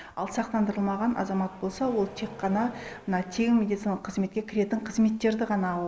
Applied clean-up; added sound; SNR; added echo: none; Accelerating, revving, vroom; 20 dB; none.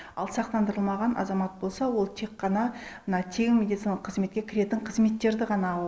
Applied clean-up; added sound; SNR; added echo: none; none; none; none.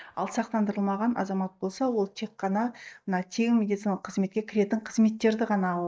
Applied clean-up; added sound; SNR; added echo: neural mask model DeepFilterNet 3.